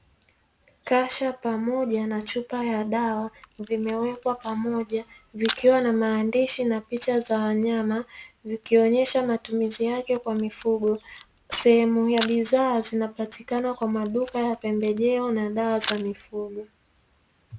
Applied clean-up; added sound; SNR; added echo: none; Camera; 17 dB; none.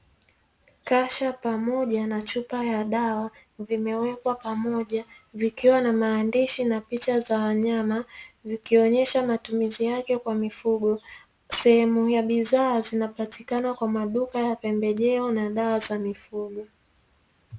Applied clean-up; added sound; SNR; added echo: none; none; none; none.